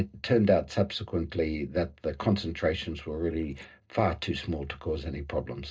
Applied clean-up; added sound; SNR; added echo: neural separator model SepFormer DNS4.